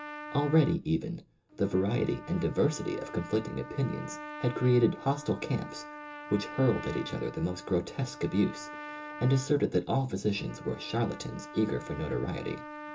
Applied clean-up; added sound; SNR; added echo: none; Trumpet; 14 dB; reverberation time 0.2 s.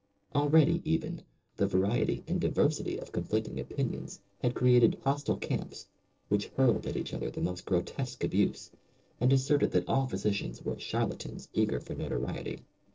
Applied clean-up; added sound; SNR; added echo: neural separator model SepFormer DNS4.